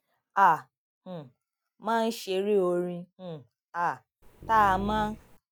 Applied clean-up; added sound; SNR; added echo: none; Dog; 12 dB; none.